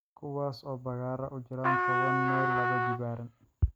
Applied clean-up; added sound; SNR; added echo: none; Trumpet; -4 dB; none.